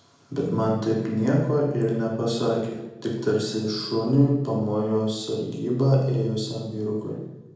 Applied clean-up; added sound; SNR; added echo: none; none; none; reverberation time 0.9 s.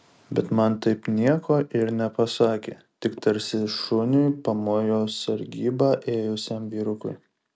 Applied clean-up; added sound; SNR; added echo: none; none; none; none.